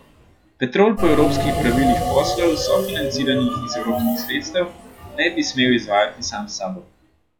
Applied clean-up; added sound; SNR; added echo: classical method log-MMSE.